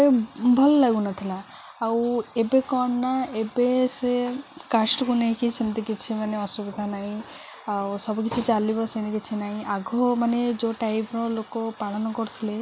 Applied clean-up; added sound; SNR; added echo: none; none; none; none.